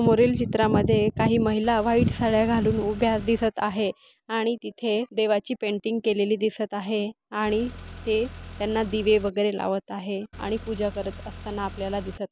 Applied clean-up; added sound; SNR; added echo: none; Car; 15 dB; none.